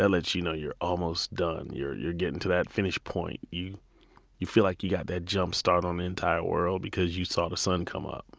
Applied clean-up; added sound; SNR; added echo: none; none; none; none.